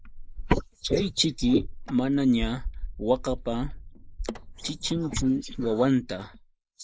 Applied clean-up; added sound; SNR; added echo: neural mask model Resemble Enhance denoiser.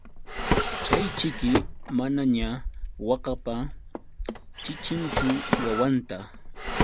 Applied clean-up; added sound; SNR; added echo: none; Drawer open or close; 1 dB; none.